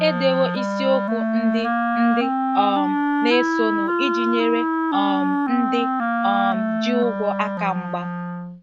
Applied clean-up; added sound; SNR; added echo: none; Wind instrument, woodwind instrument; -2 dB; none.